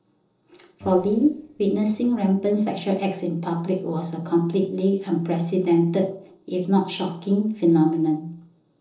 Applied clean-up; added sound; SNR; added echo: neural separator model SepFormer DNS4.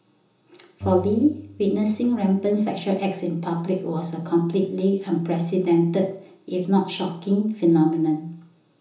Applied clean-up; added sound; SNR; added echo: none; Bowed string instrument; 17 dB; reverberation time 0.6 s.